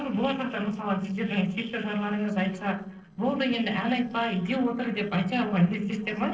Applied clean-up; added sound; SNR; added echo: neural separator model SepFormer DNS4.